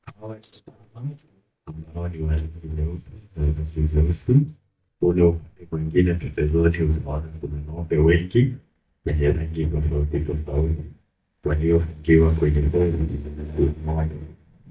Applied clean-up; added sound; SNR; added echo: neural mask model DeepFilterNet 3.